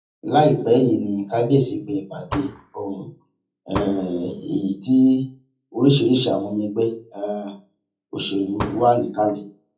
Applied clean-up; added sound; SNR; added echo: classical method WPE with log-MMSE.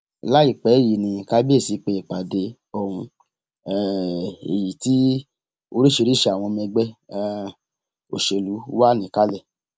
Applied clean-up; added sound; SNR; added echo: none; none; none; none.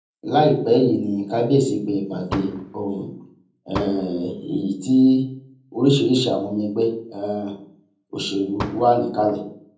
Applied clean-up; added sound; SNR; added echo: none; Fireworks; 12 dB; reverberation time 0.6 s.